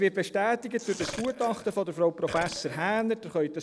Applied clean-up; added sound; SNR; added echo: none; Tearing + Burping, eructation; 12 dB; none.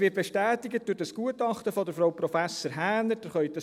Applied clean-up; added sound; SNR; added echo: none; none; none; none.